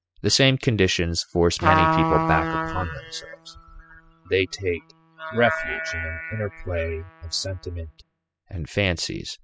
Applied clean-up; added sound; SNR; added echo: classical method spectral subtraction.